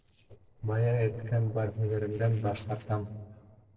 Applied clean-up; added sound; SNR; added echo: neural separator model SepFormer DNS4.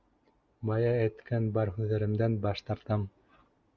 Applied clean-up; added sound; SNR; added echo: none; none; none; none.